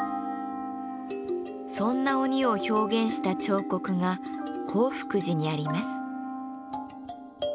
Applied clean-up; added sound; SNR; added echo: none; Wind instrument, woodwind instrument; 8 dB; none.